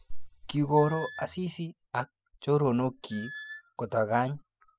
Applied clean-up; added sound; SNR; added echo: classical method spectral subtraction.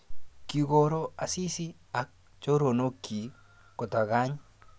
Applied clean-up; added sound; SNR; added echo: none; none; none; none.